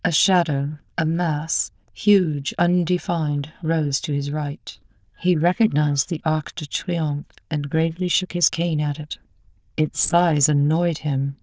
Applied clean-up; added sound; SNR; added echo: neural diffusion model UNIVERSE++.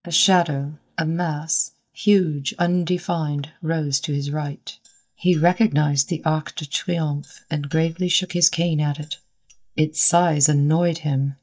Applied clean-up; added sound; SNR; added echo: neural mask model DeepFilterNet 3.